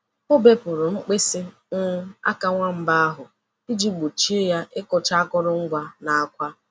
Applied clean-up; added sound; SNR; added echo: none; none; none; none.